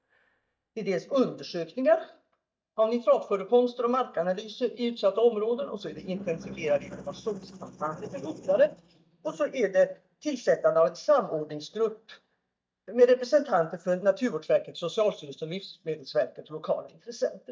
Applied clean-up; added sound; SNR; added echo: neural mask model DeepFilterNet 3.